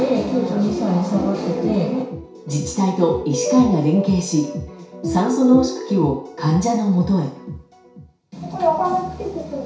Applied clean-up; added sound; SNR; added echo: none; none; none; reverberation time 0.6 s.